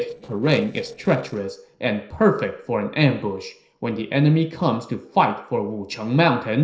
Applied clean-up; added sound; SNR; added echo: neural separator model SepFormer DNS4.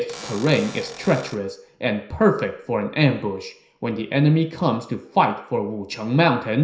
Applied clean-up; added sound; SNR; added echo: none; Cupboard open or close / Door; 16 dB; reverberation time 0.5 s.